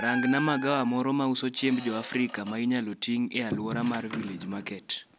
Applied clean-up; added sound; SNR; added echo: none; Squeak; 11 dB; none.